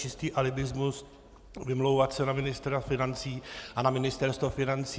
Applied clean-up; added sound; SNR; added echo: none; none; none; none.